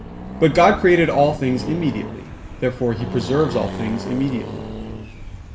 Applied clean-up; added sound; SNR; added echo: none; Accelerating, revving, vroom; 10 dB; reverberation time 0.4 s.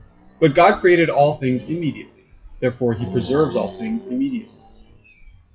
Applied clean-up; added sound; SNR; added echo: classical method WPE with log-MMSE.